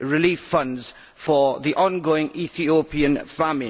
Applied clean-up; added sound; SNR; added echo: none; none; none; none.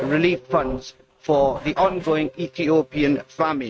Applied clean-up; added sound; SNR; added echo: neural mask model RNNoise.